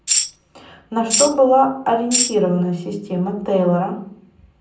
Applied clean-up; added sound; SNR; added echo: none; Tambourine; 1 dB; reverberation time 0.6 s.